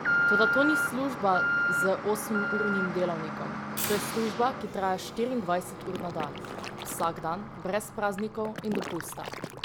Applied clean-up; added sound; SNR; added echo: none; Alarm; 1 dB; none.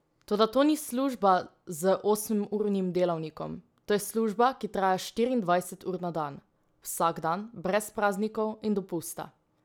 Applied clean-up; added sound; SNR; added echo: none; none; none; none.